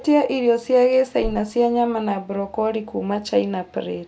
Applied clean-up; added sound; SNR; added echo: none; Bird; 18 dB; none.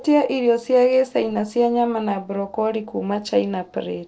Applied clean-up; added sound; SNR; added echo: neural separator model SepFormer DNS4.